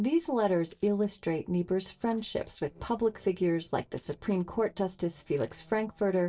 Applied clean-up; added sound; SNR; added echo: neural separator model SepFormer DNS4.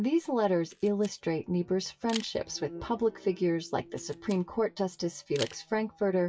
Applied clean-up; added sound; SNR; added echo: classical method WPE with log-MMSE.